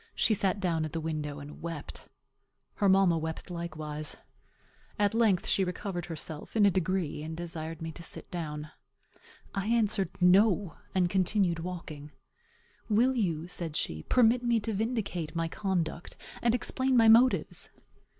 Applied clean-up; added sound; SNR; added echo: none; none; none; none.